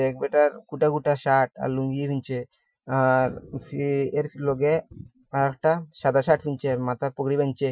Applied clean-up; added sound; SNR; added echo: classical method Wiener filter.